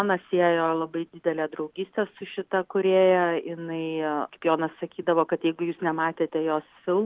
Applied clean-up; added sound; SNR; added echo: none; none; none; none.